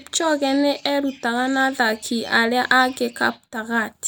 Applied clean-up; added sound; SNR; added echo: none; none; none; none.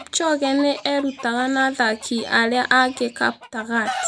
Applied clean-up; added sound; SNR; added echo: none; Chicken, rooster; 15 dB; none.